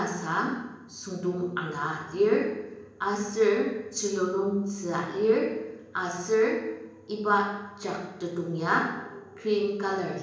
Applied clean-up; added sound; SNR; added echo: none; none; none; reverberation time 1.0 s.